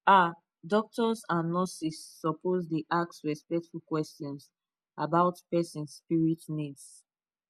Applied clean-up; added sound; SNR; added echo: none; none; none; none.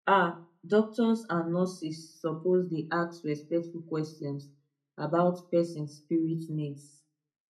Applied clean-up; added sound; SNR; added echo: none; none; none; reverberation time 0.3 s.